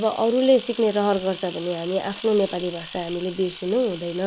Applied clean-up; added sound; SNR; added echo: none; Camera; 15 dB; none.